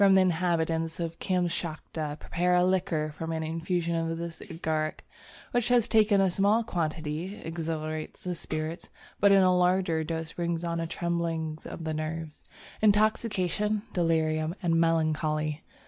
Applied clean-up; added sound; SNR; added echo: neural mask model Resemble Enhance denoiser.